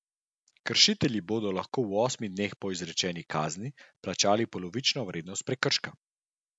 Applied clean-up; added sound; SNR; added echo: none; none; none; none.